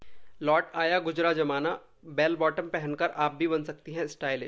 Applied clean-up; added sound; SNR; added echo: none; none; none; none.